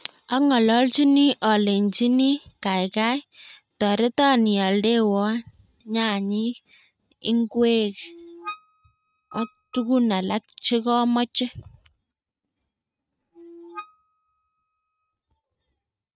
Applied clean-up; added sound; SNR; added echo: neural mask model RNNoise.